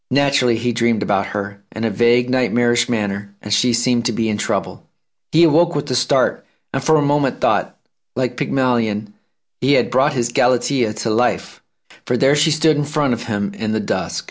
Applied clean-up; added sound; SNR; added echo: none; none; none; none.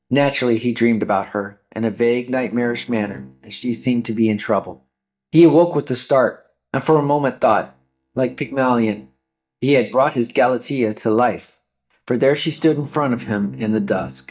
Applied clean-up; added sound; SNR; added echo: neural mask model DeepFilterNet 3.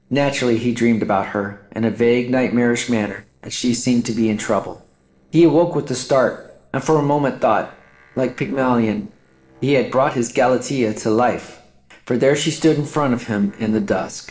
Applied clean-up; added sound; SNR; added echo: neural separator model SepFormer DNS4.